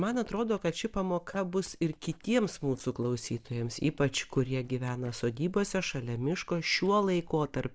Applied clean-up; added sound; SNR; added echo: neural separator model SepFormer DNS4.